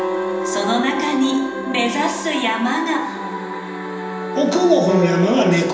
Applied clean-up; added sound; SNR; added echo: none; Acoustic guitar; 9 dB; reverberation time 0.9 s.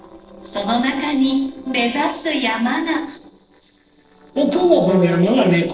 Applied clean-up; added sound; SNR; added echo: neural separator model SepFormer DNS4.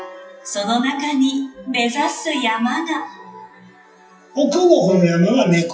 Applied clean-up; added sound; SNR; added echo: classical method WPE with log-MMSE.